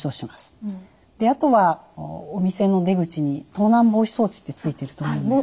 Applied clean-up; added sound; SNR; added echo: none; none; none; none.